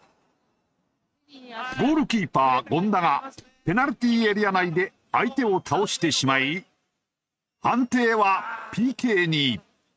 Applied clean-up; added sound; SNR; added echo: neural mask model RNNoise.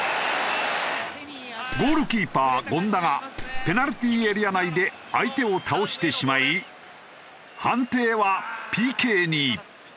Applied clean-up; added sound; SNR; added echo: none; Clapping; 8 dB; none.